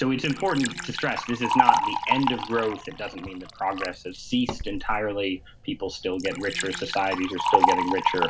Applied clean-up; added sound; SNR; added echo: none; Liquid; 0 dB; none.